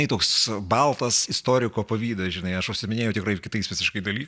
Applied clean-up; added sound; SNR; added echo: none; none; none; none.